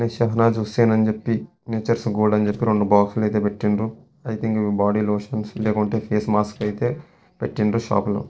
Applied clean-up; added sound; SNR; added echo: neural separator model SepFormer DNS4.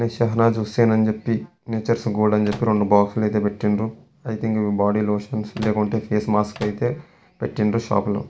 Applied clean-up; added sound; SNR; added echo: none; Microwave oven; 16 dB; none.